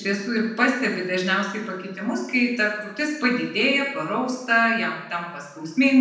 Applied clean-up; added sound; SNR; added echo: none; none; none; reverberation time 0.9 s.